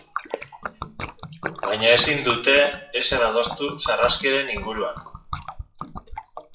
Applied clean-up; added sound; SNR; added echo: classical method WPE with log-MMSE.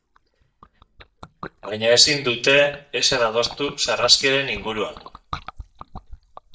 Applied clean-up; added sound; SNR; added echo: neural mask model DeepFilterNet 3.